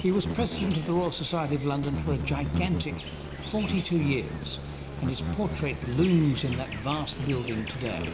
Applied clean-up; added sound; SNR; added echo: none; Insect; 5 dB; reverberation time 0.6 s.